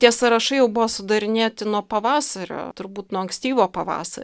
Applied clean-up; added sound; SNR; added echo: none; none; none; none.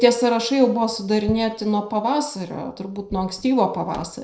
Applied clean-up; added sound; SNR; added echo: neural separator model SepFormer DNS4.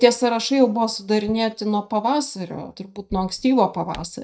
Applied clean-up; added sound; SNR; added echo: neural mask model DeepFilterNet 3.